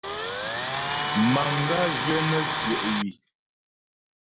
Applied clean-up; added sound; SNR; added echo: none; Tools; -1 dB; none.